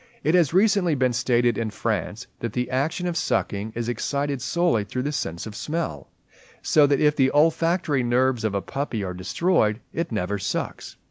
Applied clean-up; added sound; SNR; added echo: none; none; none; none.